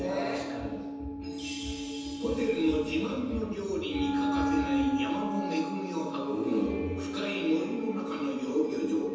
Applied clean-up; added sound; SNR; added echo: none; Wind instrument, woodwind instrument; 3 dB; reverberation time 1.1 s.